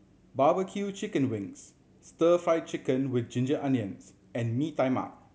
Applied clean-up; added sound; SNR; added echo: none; none; none; none.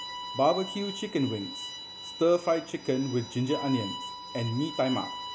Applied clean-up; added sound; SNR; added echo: none; Bowed string instrument; 10 dB; none.